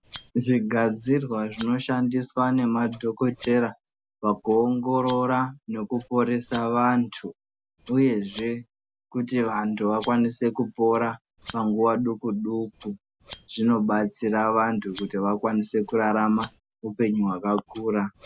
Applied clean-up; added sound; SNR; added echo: none; Scissors; 18 dB; none.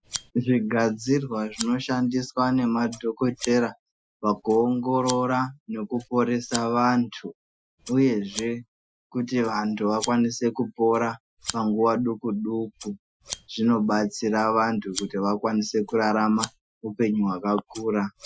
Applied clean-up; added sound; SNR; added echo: classical method Wiener filter.